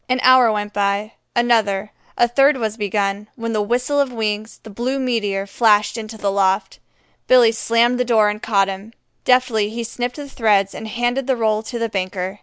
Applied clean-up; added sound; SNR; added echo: none; none; none; none.